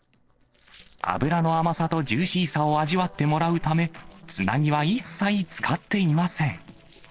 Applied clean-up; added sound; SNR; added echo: neural separator model SepFormer DNS4.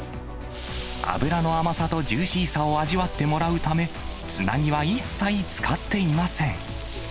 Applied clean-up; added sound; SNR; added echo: none; Chirp, tweet; 13 dB; none.